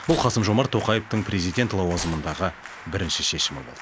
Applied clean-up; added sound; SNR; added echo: none; Gunshot, gunfire; 18 dB; none.